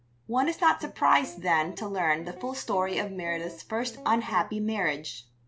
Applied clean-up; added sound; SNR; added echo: none; Guitar; 18 dB; none.